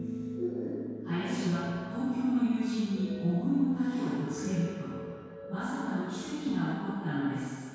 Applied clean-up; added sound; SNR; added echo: none; none; none; reverberation time 2.0 s.